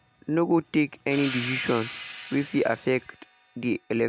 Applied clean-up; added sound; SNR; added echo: none; Hi-hat; 14 dB; none.